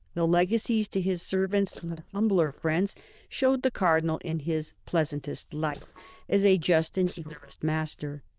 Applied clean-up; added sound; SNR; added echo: neural diffusion model UNIVERSE++.